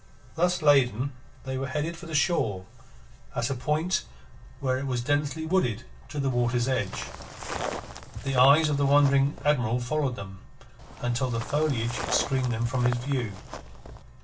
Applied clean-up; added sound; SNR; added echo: none; Walk, footsteps; 11 dB; reverberation time 0.1 s.